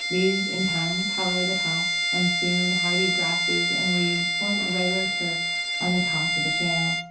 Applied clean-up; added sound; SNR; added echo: none; Bowed string instrument; -3 dB; reverberation time 0.9 s.